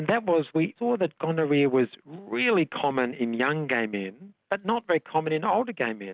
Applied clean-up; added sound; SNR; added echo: none; none; none; none.